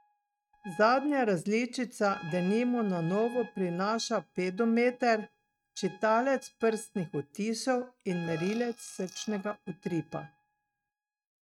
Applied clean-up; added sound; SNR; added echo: neural mask model RNNoise.